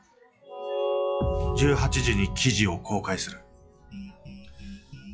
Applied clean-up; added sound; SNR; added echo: classical method log-MMSE.